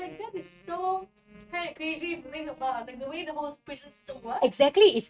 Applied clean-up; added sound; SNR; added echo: neural mask model RNNoise.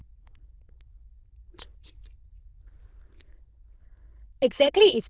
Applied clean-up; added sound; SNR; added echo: neural diffusion model UNIVERSE++.